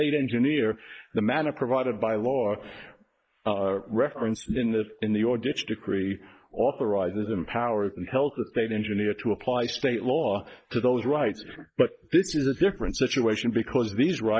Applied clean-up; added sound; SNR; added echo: neural mask model Resemble Enhance denoiser.